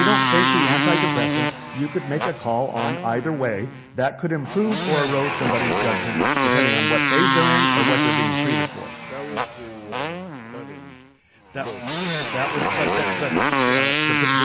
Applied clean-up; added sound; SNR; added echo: none; Motorcycle; -4 dB; none.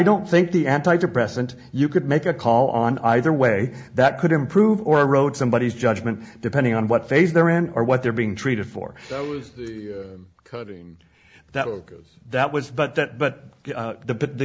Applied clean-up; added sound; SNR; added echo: none; none; none; none.